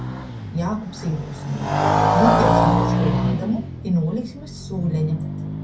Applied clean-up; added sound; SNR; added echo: none; Motorcycle; -4 dB; reverberation time 0.3 s.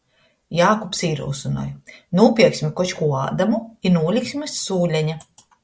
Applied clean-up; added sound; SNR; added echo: none; none; none; none.